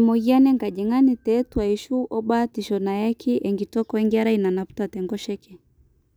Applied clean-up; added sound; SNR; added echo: none; none; none; none.